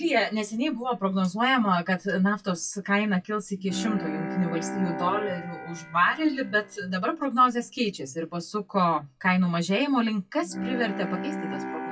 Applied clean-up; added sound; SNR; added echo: classical method WPE with log-MMSE.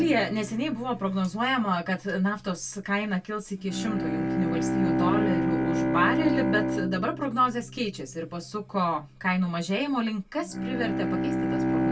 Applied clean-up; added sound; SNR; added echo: none; Bowed string instrument; 1 dB; reverberation time 0.1 s.